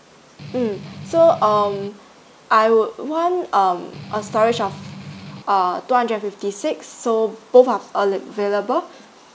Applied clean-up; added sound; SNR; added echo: none; Strum; 15 dB; none.